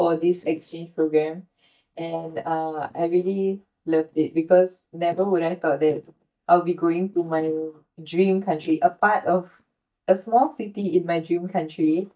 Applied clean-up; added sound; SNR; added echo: neural mask model DeepFilterNet 3.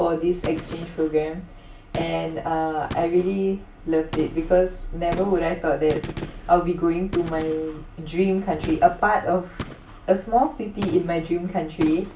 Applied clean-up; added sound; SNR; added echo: none; Gunshot, gunfire; 15 dB; reverberation time 0.3 s.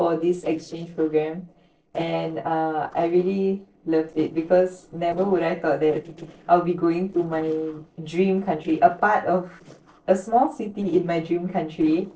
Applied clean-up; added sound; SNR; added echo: neural separator model SepFormer DNS4.